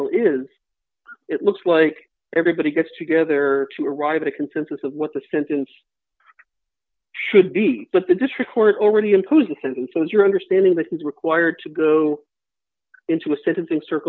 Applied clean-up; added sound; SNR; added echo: none; none; none; none.